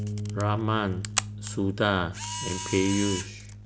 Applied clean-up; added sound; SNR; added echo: none; Camera + Bass guitar; 5 dB; none.